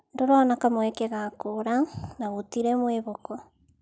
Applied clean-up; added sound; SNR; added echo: none; none; none; none.